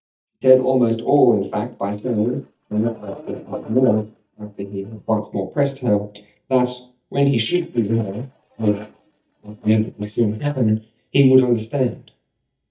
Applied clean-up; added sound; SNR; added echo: neural mask model DeepFilterNet 3.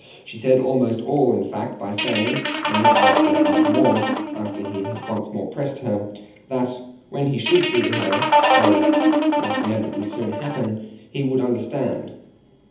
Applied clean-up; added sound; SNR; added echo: none; Guitar; -4 dB; reverberation time 0.8 s.